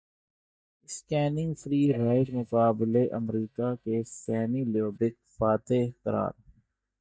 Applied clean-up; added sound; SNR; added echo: neural mask model DeepFilterNet 3.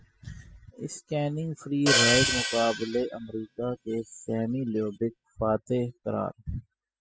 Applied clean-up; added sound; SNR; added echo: classical method spectral subtraction.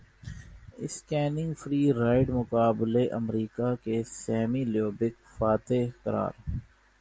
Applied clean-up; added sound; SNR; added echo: none; none; none; none.